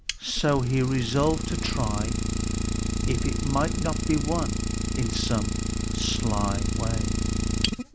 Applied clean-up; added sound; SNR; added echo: none; Idling; -2 dB; none.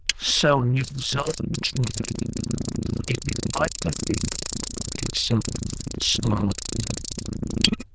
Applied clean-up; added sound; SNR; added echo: neural diffusion model UNIVERSE++.